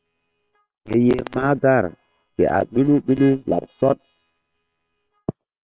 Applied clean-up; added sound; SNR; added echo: neural separator model SepFormer WHAM!.